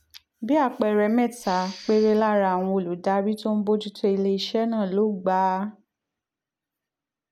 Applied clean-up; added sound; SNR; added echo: none; Respiratory sounds; 19 dB; none.